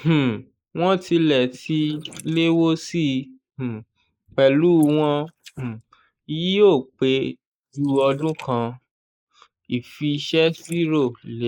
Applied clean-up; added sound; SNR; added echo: neural mask model Resemble Enhance denoiser.